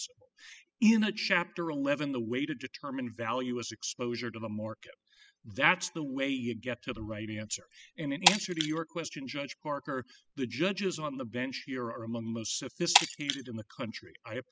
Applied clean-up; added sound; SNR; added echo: classical method spectral subtraction.